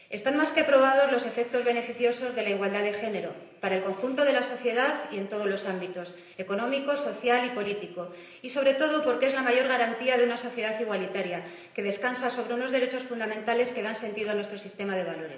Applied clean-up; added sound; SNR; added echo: none; none; none; reverberation time 0.9 s.